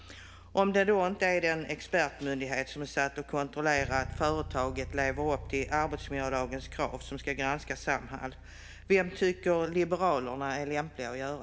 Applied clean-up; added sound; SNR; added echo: none; Bass guitar; 14 dB; none.